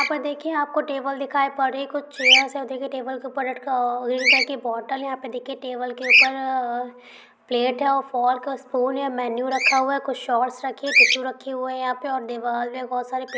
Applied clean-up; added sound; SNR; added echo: none; Bird vocalization, bird call, bird song; 1 dB; none.